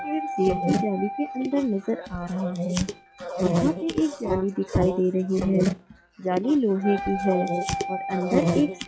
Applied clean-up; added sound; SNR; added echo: classical method log-MMSE.